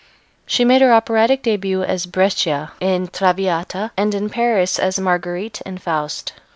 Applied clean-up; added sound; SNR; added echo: none; none; none; none.